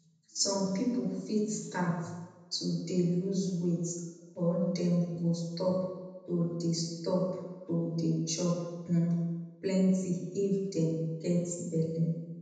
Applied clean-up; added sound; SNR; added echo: none; none; none; reverberation time 1.0 s.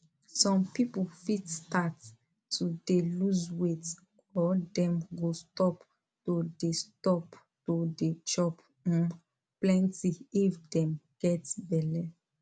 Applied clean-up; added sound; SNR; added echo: none; none; none; none.